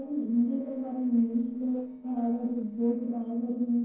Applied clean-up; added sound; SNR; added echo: neural separator model SepFormer DNS4.